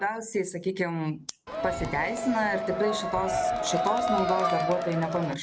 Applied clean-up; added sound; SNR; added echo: none; Crowd; 0 dB; none.